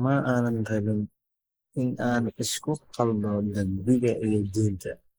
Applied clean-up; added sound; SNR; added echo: neural mask model Resemble Enhance denoiser.